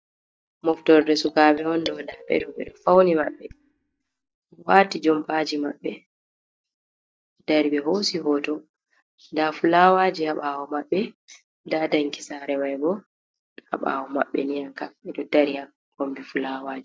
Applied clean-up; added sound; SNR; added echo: neural mask model DeepFilterNet 3.